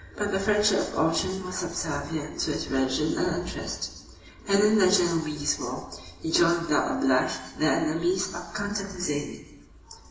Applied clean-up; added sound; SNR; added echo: none; none; none; reverberation time 1.0 s.